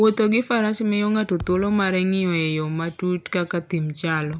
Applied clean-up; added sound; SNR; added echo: none; Thump, thud; 18 dB; none.